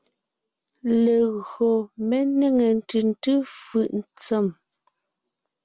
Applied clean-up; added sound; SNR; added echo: none; none; none; none.